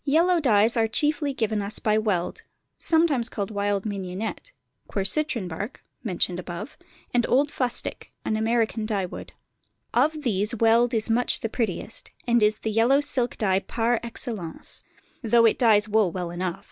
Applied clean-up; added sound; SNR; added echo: none; none; none; none.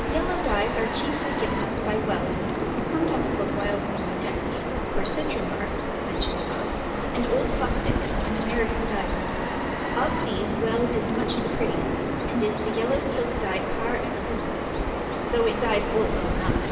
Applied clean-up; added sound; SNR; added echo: none; Bird vocalization, bird call, bird song; -3 dB; reverberation time 2.0 s.